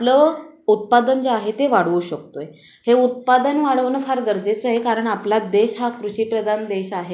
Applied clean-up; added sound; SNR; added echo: none; none; none; none.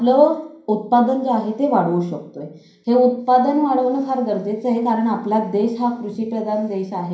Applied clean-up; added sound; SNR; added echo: none; none; none; reverberation time 0.5 s.